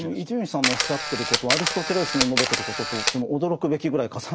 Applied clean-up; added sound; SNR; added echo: none; Camera; -1 dB; none.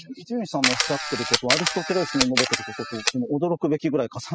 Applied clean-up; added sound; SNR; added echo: classical method spectral subtraction.